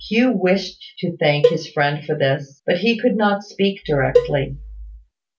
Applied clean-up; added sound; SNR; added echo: none; Cowbell; 3 dB; none.